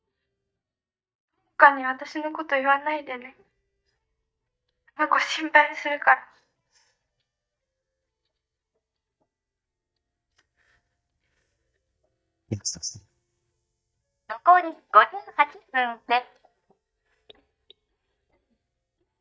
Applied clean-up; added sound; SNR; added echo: neural mask model DeepFilterNet 3.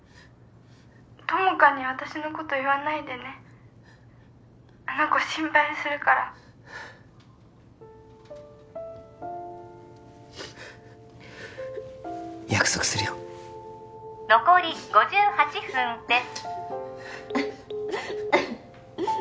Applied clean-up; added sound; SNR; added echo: none; none; none; none.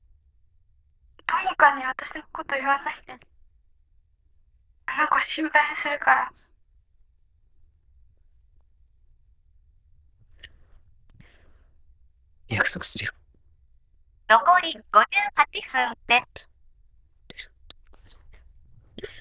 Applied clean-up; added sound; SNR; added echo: neural diffusion model UNIVERSE++.